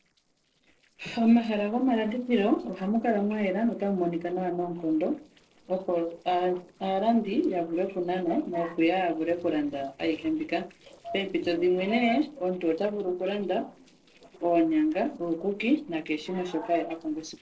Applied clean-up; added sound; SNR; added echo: neural separator model SepFormer DNS4.